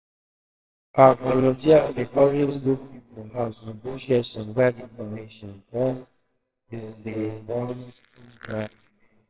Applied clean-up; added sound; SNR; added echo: neural separator model SepFormer WHAMR!.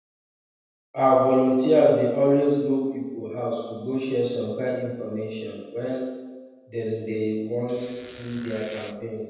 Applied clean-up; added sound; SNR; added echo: none; Squeak; 20 dB; reverberation time 1.0 s.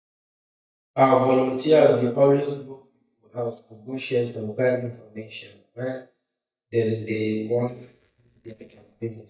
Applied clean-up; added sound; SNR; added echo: neural mask model DeepFilterNet 3.